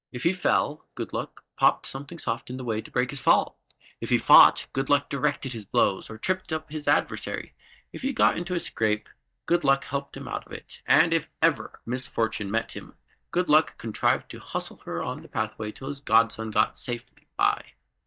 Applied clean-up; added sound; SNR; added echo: neural mask model DeepFilterNet 3.